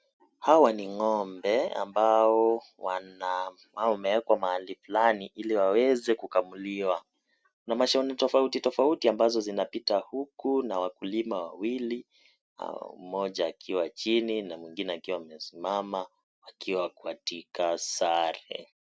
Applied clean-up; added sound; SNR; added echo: none; none; none; none.